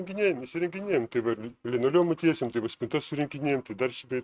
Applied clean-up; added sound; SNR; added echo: neural mask model RNNoise.